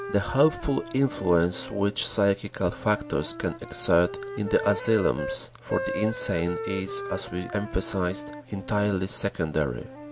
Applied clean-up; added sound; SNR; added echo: none; Wind instrument, woodwind instrument; 12 dB; none.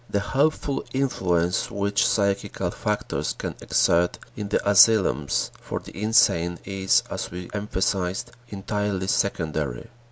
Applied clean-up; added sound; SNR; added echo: none; none; none; none.